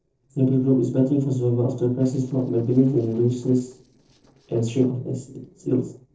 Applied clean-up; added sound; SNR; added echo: neural separator model SepFormer DNS4.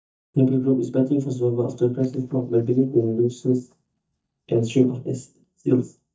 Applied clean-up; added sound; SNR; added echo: neural mask model DeepFilterNet 3.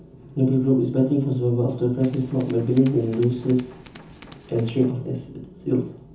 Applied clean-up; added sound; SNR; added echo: none; Tools; 20 dB; reverberation time 0.6 s.